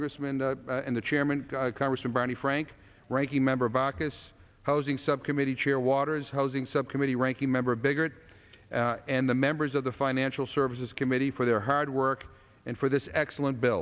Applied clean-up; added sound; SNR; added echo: none; none; none; none.